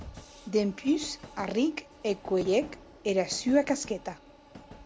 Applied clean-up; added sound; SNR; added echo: none; Train; 18 dB; none.